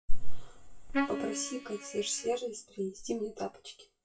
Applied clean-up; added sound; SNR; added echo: classical method WPE with log-MMSE.